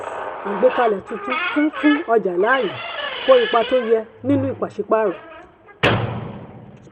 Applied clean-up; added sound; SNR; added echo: none; Squeak / Slam; 7 dB; none.